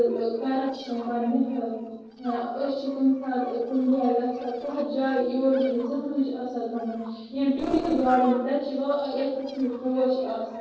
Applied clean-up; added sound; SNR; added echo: neural separator model SepFormer DNS4.